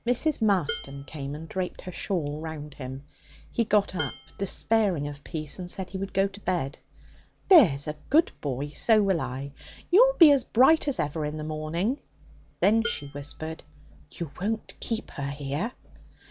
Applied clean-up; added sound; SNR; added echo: none; Dishes, pots, and pans; 12 dB; none.